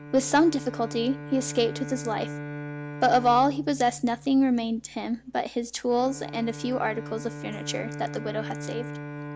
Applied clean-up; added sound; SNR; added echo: none; Bowed string instrument; 11 dB; none.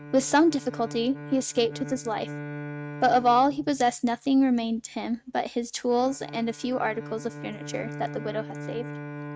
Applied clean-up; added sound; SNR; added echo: neural mask model RNNoise.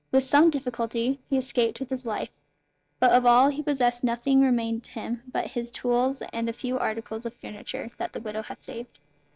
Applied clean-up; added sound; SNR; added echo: neural separator model SepFormer DNS4.